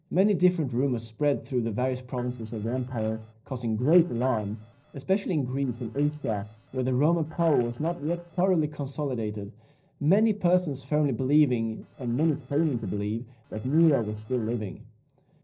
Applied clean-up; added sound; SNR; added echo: neural separator model SepFormer DNS4.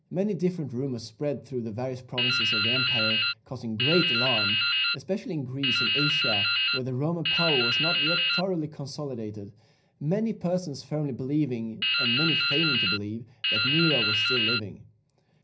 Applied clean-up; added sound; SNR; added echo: none; Drip; -4 dB; reverberation time 0.4 s.